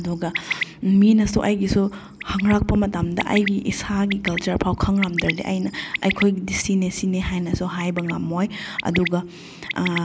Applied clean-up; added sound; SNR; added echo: none; Bird; 11 dB; none.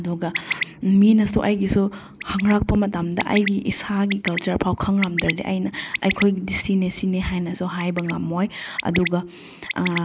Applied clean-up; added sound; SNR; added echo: neural mask model Resemble Enhance denoiser.